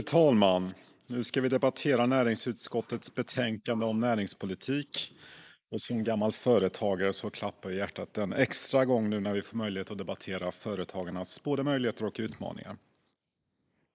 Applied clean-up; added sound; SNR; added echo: neural mask model Resemble Enhance denoiser.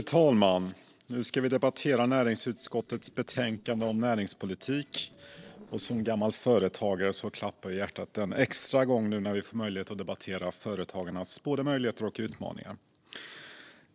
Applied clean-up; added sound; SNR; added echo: neural separator model SepFormer DNS4.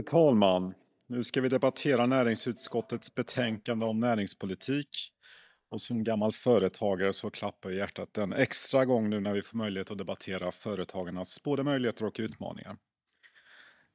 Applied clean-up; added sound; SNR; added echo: neural mask model DeepFilterNet 3.